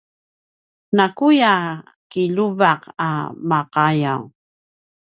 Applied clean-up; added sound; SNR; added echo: none; none; none; none.